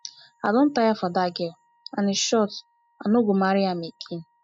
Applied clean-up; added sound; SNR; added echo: classical method spectral subtraction.